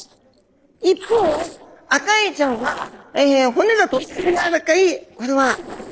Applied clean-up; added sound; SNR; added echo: neural separator model SepFormer DNS4.